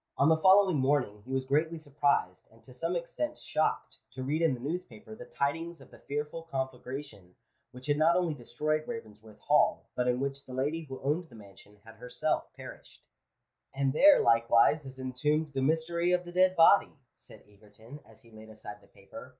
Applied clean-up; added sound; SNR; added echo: neural mask model Resemble Enhance denoiser.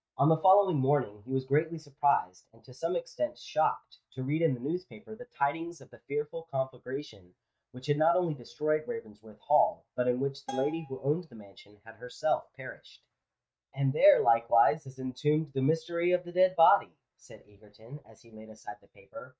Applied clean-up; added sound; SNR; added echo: neural mask model RNNoise.